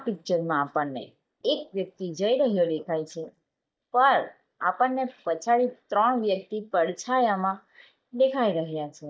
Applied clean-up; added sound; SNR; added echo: neural mask model DeepFilterNet 3.